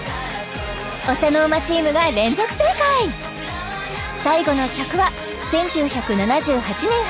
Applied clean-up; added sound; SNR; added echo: none; none; none; none.